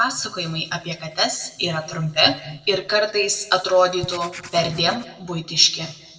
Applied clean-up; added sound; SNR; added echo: neural separator model SepFormer DNS4.